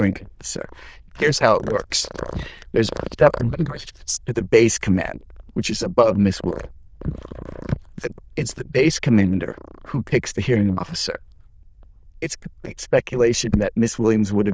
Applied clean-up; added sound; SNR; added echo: neural diffusion model UNIVERSE++.